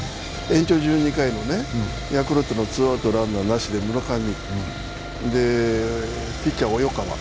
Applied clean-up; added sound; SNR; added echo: none; Sawing; 11 dB; none.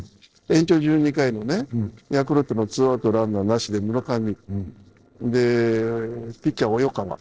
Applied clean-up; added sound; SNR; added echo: neural separator model SepFormer DNS4.